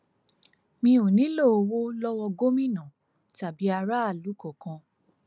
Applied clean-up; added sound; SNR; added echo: none; none; none; none.